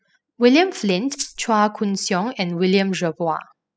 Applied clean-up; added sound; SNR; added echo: classical method spectral subtraction.